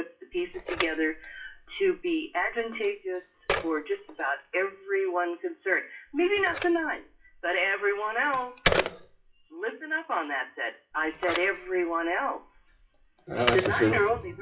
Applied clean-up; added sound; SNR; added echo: classical method WPE with log-MMSE.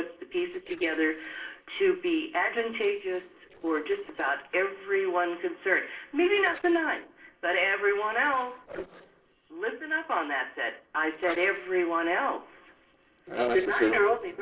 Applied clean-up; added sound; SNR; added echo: neural separator model SepFormer DNS4.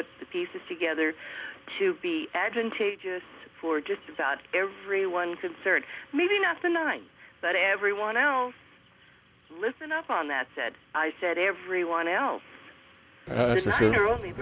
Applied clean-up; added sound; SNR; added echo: none; none; none; none.